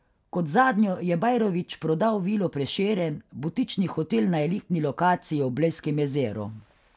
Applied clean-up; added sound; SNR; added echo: none; none; none; none.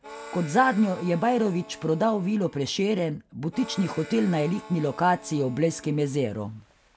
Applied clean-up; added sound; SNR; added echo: none; Harmonica; 19 dB; none.